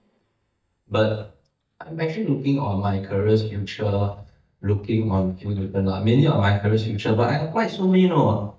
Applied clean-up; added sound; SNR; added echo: neural mask model DeepFilterNet 3.